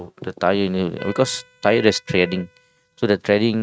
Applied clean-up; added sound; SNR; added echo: neural mask model RNNoise.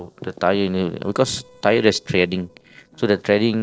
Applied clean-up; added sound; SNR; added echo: neural separator model SepFormer DNS4.